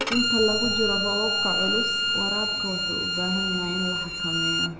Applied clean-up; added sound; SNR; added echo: none; Bowed string instrument; -3 dB; reverberation time 1.9 s.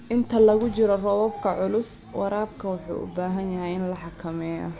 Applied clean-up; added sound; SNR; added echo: none; none; none; none.